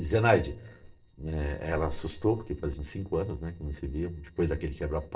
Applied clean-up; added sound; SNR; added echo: neural separator model SepFormer DNS4.